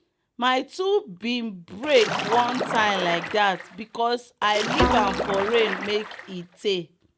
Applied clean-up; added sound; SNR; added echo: none; Splash, splatter + Bowed string instrument; 4 dB; none.